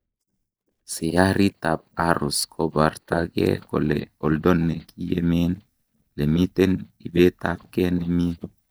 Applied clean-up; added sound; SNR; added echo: neural mask model DeepFilterNet 3.